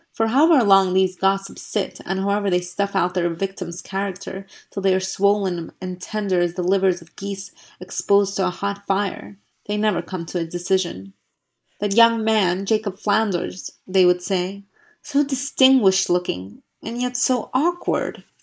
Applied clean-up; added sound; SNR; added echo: neural mask model Resemble Enhance denoiser.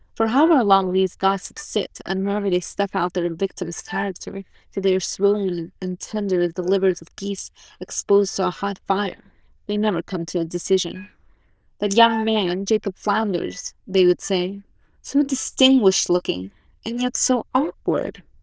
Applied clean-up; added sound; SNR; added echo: neural diffusion model UNIVERSE++.